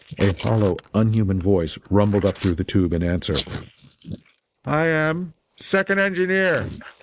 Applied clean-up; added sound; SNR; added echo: neural mask model Resemble Enhance denoiser.